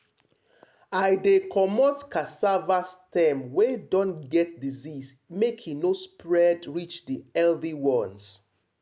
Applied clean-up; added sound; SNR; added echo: none; none; none; none.